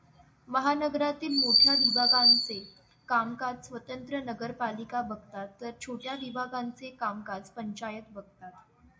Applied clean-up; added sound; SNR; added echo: none; none; none; reverberation time 0.3 s.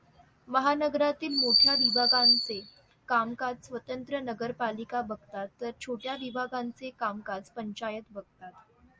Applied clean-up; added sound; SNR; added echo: none; none; none; none.